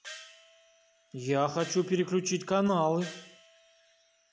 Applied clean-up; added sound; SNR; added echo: none; Gong; 19 dB; none.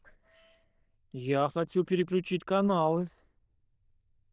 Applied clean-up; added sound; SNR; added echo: neural diffusion model UNIVERSE++.